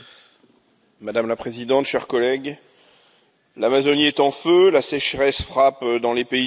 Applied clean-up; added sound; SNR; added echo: none; none; none; none.